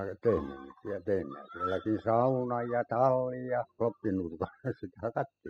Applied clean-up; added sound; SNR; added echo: classical method spectral subtraction.